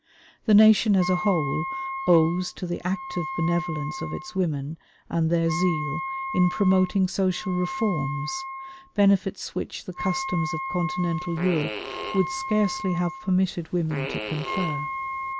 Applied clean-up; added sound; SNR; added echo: none; Fart + Wind instrument, woodwind instrument; 8 dB; none.